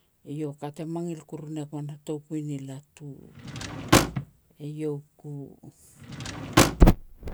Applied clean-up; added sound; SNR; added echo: none; Drawer open or close / Wood; -3 dB; none.